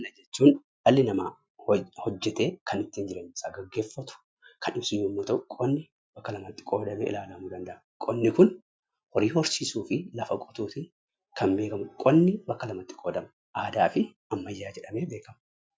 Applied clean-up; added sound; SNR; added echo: none; none; none; none.